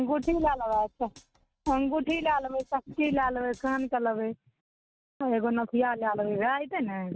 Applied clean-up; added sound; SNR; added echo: neural mask model RNNoise.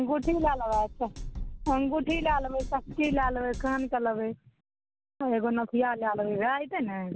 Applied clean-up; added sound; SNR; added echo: none; Drum kit; 8 dB; none.